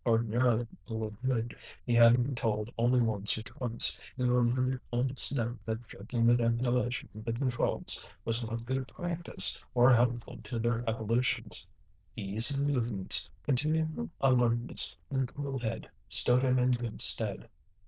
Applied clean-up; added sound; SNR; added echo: neural diffusion model UNIVERSE++.